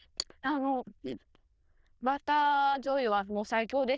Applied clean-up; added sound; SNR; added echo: neural diffusion model UNIVERSE++.